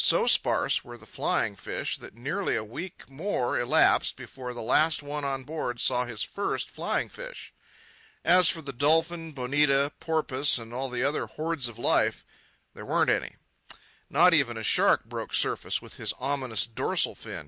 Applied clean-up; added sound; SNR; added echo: none; none; none; none.